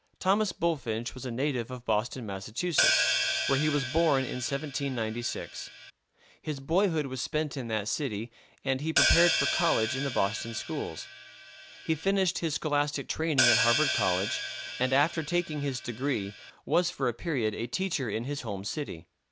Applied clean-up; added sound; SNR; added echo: none; Hi-hat; 2 dB; none.